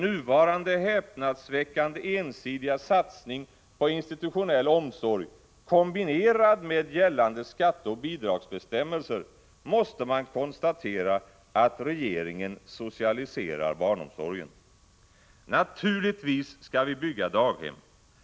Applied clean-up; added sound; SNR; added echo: none; none; none; none.